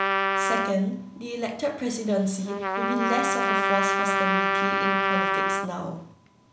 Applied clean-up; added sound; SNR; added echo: none; Trumpet; -3 dB; none.